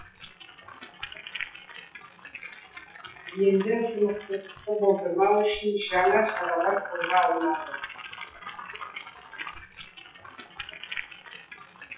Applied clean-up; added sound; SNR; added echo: classical method WPE with log-MMSE.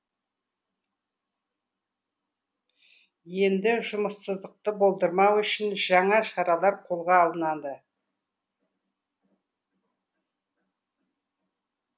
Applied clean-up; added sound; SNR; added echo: none; none; none; none.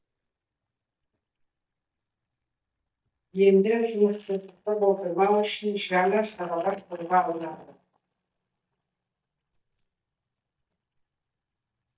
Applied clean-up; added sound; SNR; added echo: neural mask model DeepFilterNet 3.